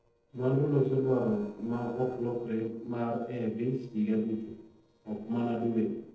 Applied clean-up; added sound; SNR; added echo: neural separator model SepFormer DNS4.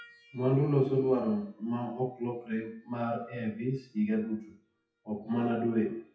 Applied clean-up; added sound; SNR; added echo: classical method WPE with log-MMSE.